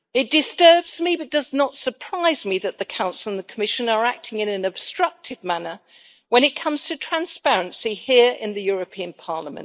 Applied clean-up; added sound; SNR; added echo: neural mask model Resemble Enhance denoiser.